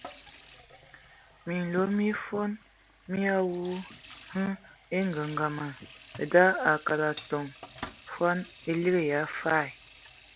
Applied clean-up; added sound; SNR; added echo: none; Sink (filling or washing) / Water tap, faucet; 18 dB; none.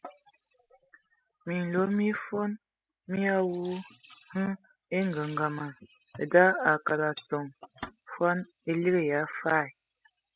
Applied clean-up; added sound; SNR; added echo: classical method spectral subtraction.